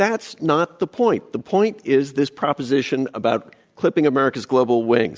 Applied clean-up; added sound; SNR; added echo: none; none; none; none.